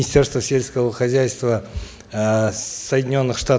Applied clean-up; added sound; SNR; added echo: none; none; none; none.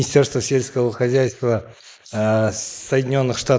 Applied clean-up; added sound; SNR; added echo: neural mask model Resemble Enhance denoiser.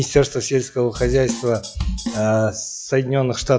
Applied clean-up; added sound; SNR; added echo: classical method log-MMSE.